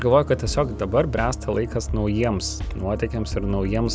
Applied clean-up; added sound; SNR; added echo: none; none; none; none.